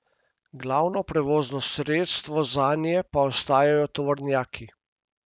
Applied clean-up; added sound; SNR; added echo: none; none; none; none.